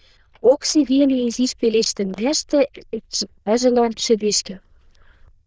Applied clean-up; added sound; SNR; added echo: neural diffusion model UNIVERSE++.